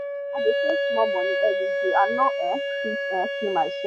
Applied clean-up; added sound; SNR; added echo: none; Wind instrument, woodwind instrument; -1 dB; none.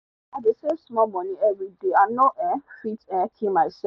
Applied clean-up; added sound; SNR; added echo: none; none; none; none.